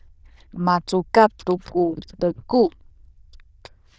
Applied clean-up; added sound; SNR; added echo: neural diffusion model UNIVERSE++.